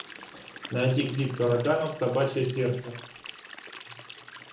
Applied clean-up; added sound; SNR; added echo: none; Stream; 15 dB; reverberation time 0.5 s.